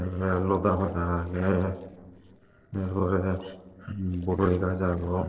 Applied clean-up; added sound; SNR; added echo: neural separator model SepFormer DNS4.